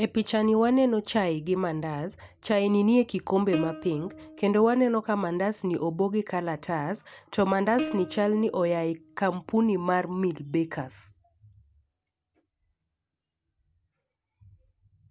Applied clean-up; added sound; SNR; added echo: none; Plucked string instrument; 14 dB; none.